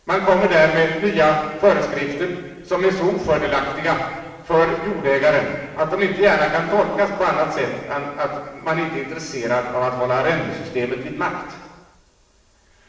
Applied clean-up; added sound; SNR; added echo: none; none; none; reverberation time 1.2 s.